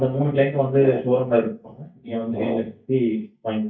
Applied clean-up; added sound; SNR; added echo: neural mask model DeepFilterNet 3.